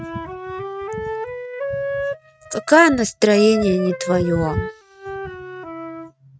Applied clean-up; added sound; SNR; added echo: neural mask model RNNoise.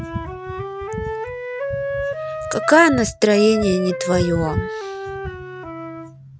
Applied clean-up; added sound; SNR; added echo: none; Wind instrument, woodwind instrument; 7 dB; none.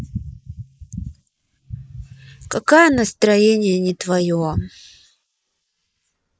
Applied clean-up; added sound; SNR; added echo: neural mask model Resemble Enhance denoiser.